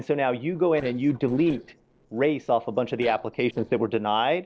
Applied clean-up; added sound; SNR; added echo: neural separator model SepFormer DNS4.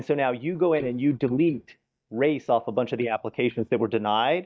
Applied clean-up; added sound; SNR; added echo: neural mask model DeepFilterNet 3.